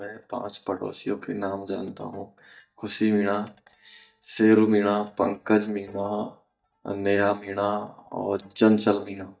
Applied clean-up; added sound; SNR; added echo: neural mask model DeepFilterNet 3.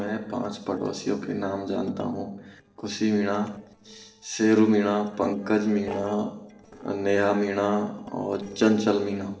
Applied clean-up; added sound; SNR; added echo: neural separator model SepFormer DNS4.